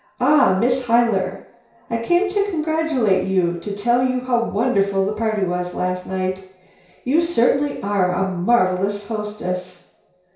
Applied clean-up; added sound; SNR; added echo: none; none; none; reverberation time 0.6 s.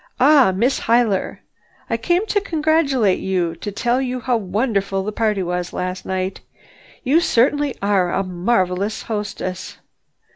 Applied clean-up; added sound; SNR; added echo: none; none; none; none.